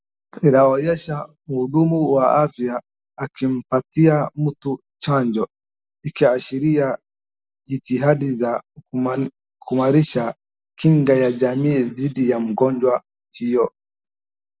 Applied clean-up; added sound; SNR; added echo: none; none; none; none.